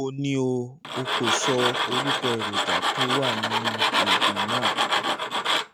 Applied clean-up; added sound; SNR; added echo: none; Tools; -5 dB; none.